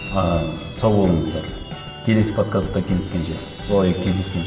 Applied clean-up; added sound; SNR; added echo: none; none; none; reverberation time 1.9 s.